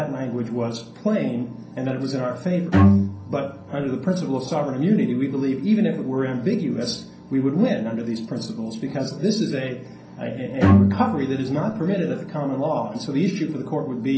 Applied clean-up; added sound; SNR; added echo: none; Bowed string instrument; -2 dB; reverberation time 0.6 s.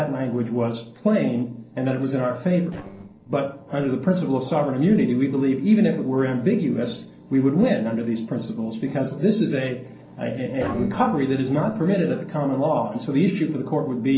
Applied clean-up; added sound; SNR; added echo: neural separator model SepFormer DNS4.